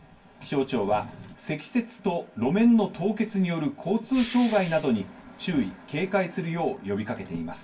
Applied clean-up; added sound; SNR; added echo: none; Respiratory sounds; 10 dB; reverberation time 0.2 s.